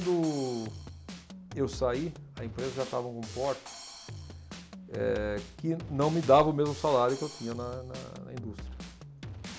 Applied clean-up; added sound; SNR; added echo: none; Drum kit; 12 dB; none.